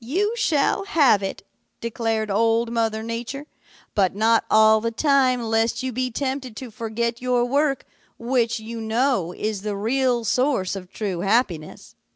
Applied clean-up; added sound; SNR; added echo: none; none; none; none.